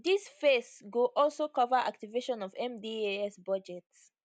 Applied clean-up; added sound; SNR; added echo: none; none; none; none.